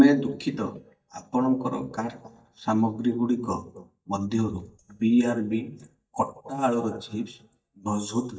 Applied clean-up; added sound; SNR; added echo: neural mask model DeepFilterNet 3.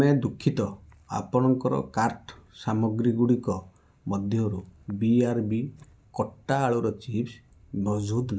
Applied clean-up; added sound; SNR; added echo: none; none; none; none.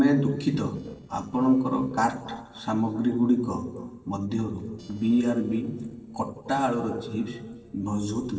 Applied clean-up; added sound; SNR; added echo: neural separator model SepFormer DNS4.